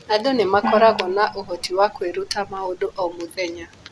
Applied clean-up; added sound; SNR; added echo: none; Gong; 11 dB; none.